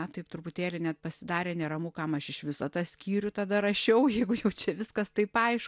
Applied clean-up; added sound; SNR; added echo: none; none; none; none.